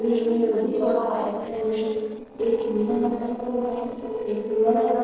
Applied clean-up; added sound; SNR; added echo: neural separator model SepFormer DNS4.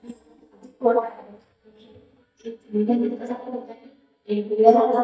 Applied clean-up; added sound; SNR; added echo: neural mask model DeepFilterNet 3.